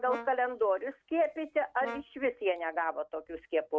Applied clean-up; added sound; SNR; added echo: neural mask model RNNoise.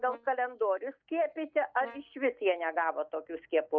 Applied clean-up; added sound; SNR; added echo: neural mask model DeepFilterNet 3.